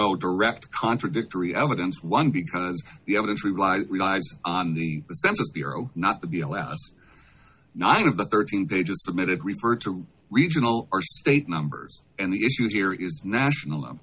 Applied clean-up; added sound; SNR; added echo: none; none; none; none.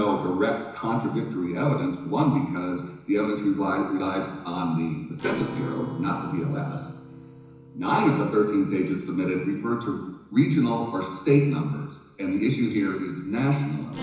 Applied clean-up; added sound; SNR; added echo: neural separator model SepFormer DNS4.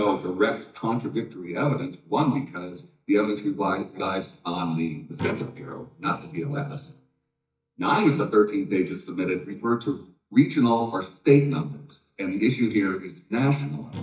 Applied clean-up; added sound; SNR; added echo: neural mask model DeepFilterNet 3.